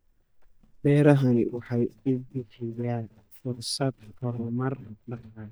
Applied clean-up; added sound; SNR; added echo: neural mask model DeepFilterNet 3.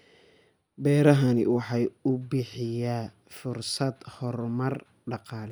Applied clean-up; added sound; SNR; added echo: none; none; none; none.